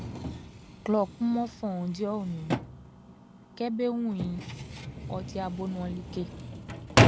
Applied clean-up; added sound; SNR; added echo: none; Drawer open or close; -2 dB; none.